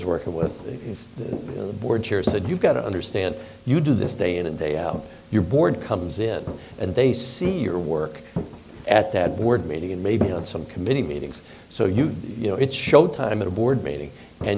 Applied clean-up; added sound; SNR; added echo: none; Walk, footsteps; 13 dB; none.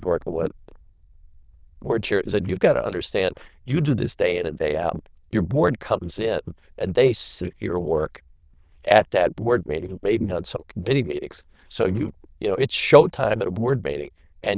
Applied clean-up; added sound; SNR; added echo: neural diffusion model UNIVERSE++.